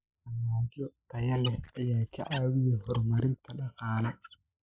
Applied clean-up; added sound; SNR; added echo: neural mask model Resemble Enhance denoiser.